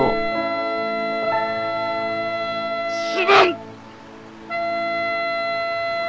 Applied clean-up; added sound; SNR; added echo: none; Wind instrument, woodwind instrument; 0 dB; none.